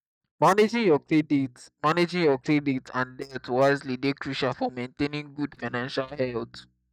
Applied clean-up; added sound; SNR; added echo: neural mask model DeepFilterNet 3.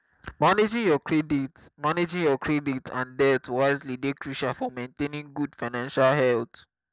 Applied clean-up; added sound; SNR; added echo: none; none; none; none.